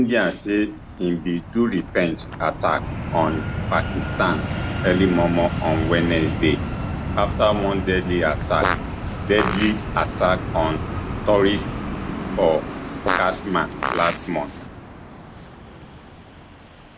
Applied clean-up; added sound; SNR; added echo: none; Fixed-wing aircraft, airplane + Fart; 4 dB; none.